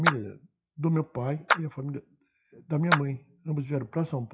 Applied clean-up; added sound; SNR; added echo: classical method WPE with log-MMSE.